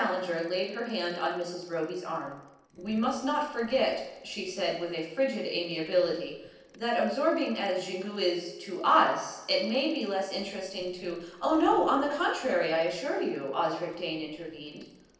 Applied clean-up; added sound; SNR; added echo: neural separator model SepFormer DNS4.